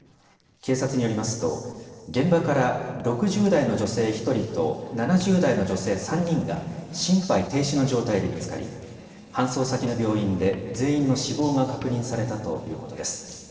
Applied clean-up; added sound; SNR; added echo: neural separator model SepFormer DNS4.